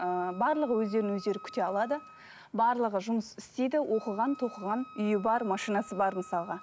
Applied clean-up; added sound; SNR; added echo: none; Wind instrument, woodwind instrument; 20 dB; none.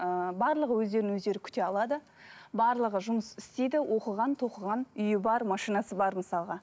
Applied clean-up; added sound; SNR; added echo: none; none; none; none.